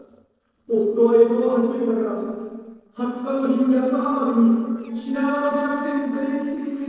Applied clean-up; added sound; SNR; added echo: neural separator model SepFormer DNS4.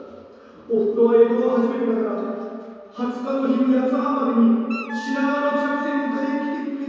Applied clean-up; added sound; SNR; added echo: none; Wind instrument, woodwind instrument; 12 dB; reverberation time 2.2 s.